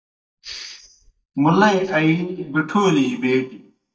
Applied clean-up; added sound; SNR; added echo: neural mask model DeepFilterNet 3.